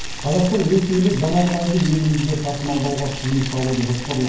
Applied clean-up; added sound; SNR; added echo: none; Boiling; 10 dB; reverberation time 0.9 s.